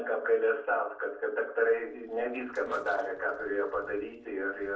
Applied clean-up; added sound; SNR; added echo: neural separator model SepFormer DNS4.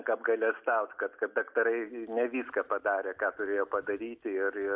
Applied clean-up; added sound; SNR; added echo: none; none; none; none.